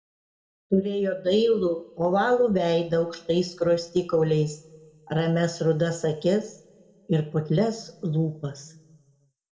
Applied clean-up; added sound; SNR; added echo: none; none; none; reverberation time 0.7 s.